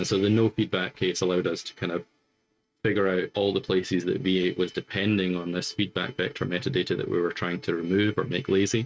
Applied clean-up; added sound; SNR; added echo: neural mask model RNNoise.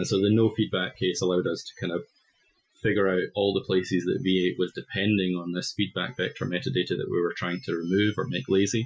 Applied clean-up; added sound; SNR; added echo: classical method Wiener filter.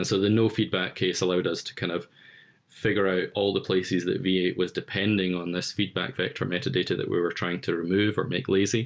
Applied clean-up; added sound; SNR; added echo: none; none; none; none.